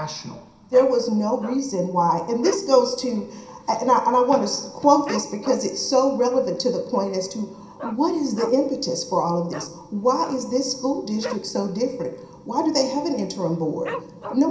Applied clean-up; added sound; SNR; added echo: none; Dog; 17 dB; reverberation time 0.5 s.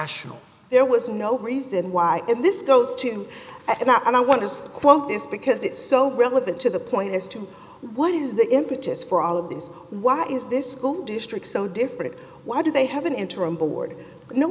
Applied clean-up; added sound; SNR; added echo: none; none; none; none.